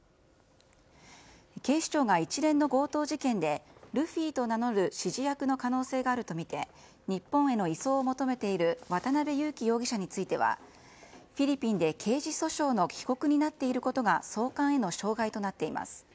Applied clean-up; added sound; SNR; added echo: none; none; none; none.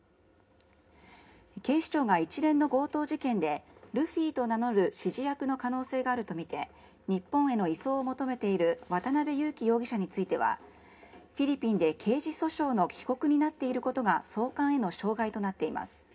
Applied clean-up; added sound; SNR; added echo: none; none; none; reverberation time 0.3 s.